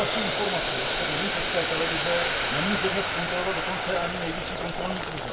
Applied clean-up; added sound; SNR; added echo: none; Boiling; -3 dB; reverberation time 0.2 s.